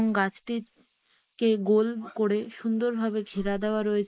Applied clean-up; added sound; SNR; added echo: neural mask model Resemble Enhance denoiser.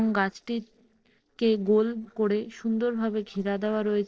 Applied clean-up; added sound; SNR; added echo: neural separator model SepFormer DNS4.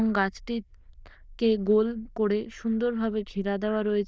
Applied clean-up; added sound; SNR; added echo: neural diffusion model UNIVERSE++.